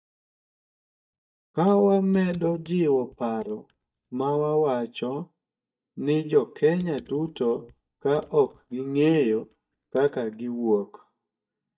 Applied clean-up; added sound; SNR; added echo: neural mask model DeepFilterNet 3.